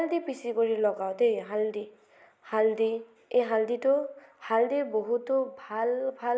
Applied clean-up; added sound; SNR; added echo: none; none; none; none.